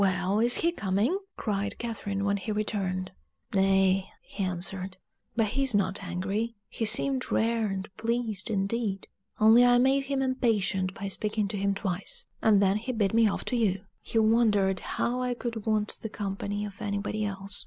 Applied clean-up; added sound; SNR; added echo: none; none; none; none.